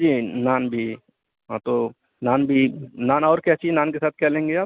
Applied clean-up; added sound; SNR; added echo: none; none; none; none.